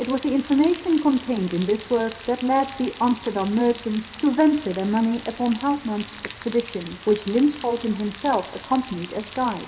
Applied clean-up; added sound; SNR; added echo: none; Rain; 17 dB; reverberation time 1.3 s.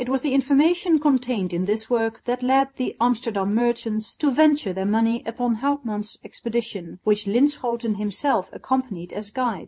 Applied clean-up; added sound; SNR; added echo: none; none; none; none.